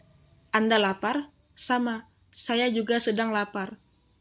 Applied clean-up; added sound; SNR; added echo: none; none; none; none.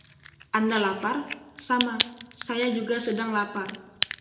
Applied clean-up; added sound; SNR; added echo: none; Crack; 7 dB; reverberation time 0.6 s.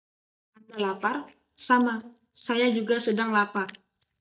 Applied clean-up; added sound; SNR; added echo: neural mask model DeepFilterNet 3.